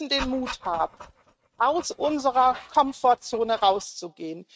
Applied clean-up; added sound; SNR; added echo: neural mask model RNNoise.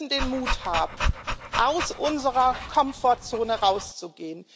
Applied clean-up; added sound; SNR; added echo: none; Dog; 5 dB; none.